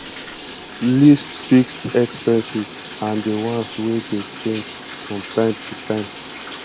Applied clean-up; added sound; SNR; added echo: none; Bathtub (filling or washing); 12 dB; none.